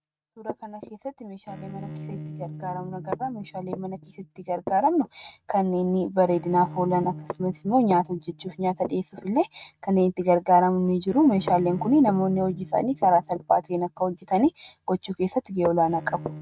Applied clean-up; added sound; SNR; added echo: neural mask model RNNoise.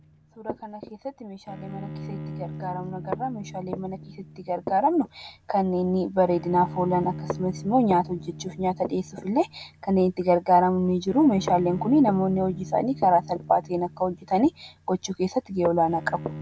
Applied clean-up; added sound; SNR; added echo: none; Bowed string instrument + Walk, footsteps; 13 dB; none.